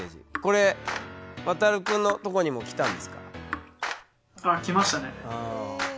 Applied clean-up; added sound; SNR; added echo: none; Raindrop / Drip; 15 dB; none.